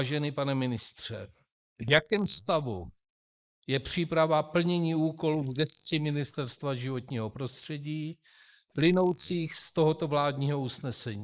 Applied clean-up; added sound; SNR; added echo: neural mask model Resemble Enhance denoiser.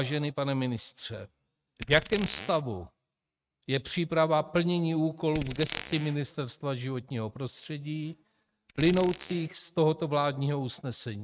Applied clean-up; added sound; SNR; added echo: neural mask model RNNoise.